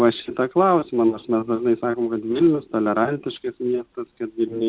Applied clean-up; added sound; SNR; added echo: none; none; none; none.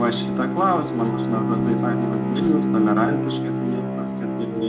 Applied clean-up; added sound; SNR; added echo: none; Bowed string instrument; -1 dB; reverberation time 0.3 s.